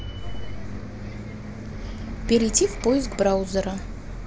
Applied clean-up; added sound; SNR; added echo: none; Bus; 7 dB; none.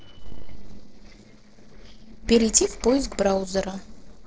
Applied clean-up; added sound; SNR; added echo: neural separator model SepFormer DNS4.